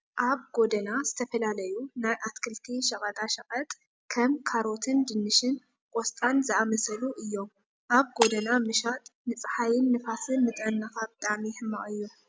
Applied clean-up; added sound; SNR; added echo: none; Shatter; 10 dB; none.